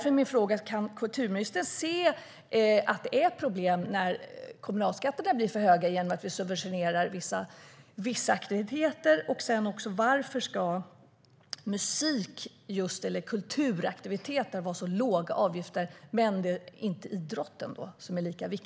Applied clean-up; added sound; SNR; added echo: none; none; none; none.